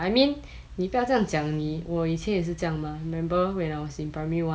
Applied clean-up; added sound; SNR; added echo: none; none; none; none.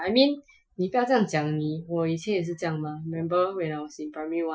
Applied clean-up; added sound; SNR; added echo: classical method Wiener filter.